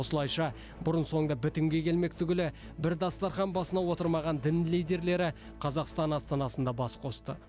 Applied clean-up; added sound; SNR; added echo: none; none; none; none.